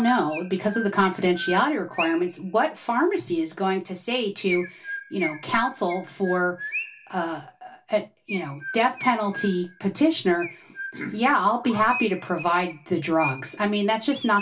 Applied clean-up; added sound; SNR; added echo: none; Chirp, tweet; 13 dB; reverberation time 0.2 s.